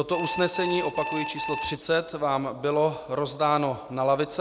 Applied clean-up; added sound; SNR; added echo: none; Alarm; 6 dB; none.